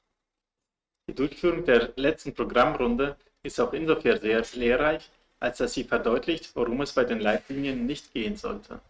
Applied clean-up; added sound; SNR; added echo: neural mask model RNNoise.